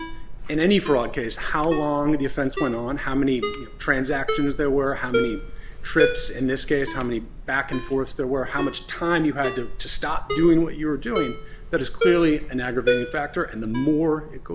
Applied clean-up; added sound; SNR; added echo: none; Ringtone; 8 dB; none.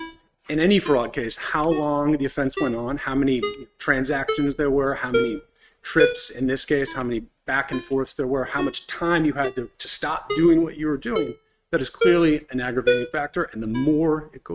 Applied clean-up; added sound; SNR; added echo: neural mask model RNNoise.